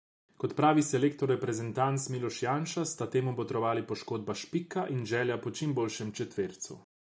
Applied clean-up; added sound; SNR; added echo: none; none; none; none.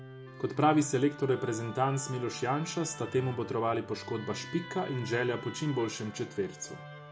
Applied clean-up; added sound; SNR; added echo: none; Musical instrument; 13 dB; none.